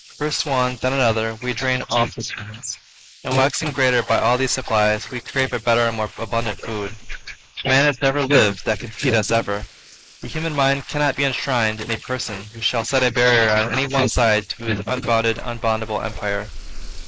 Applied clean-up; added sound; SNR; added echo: neural mask model Resemble Enhance denoiser.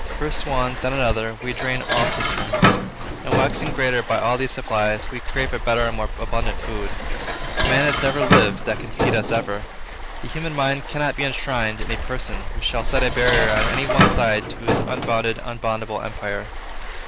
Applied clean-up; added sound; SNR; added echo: none; Dishes, pots, and pans + Waves, surf; -1 dB; none.